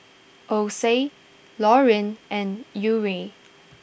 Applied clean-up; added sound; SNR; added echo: none; none; none; none.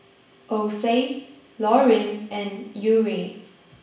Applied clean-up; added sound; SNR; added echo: none; none; none; reverberation time 0.7 s.